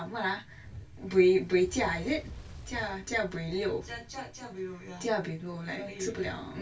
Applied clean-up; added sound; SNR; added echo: none; Fire; 17 dB; reverberation time 0.2 s.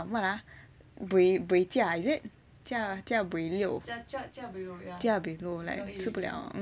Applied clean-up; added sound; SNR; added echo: none; none; none; none.